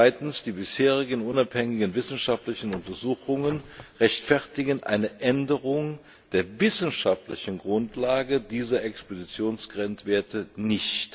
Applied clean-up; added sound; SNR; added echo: none; none; none; none.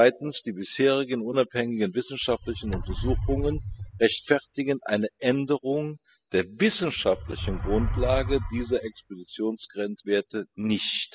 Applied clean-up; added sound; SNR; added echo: classical method spectral subtraction.